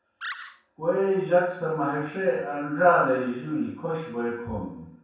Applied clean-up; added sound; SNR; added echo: none; Animal; 13 dB; reverberation time 0.7 s.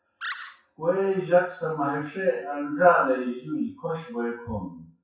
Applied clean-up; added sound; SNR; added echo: classical method WPE with log-MMSE.